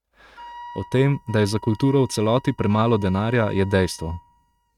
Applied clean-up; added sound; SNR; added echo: neural mask model RNNoise.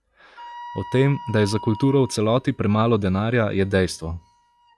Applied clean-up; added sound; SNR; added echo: classical method log-MMSE.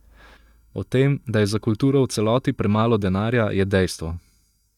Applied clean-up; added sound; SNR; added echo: neural mask model DeepFilterNet 3.